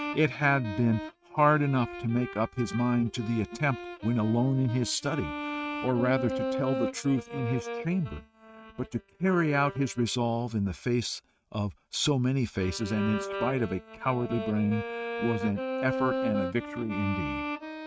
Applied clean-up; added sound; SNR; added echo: neural mask model RNNoise.